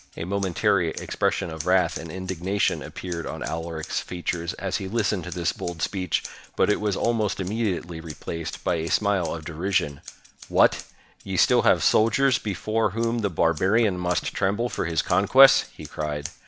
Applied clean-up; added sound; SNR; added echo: none; Scissors; 19 dB; none.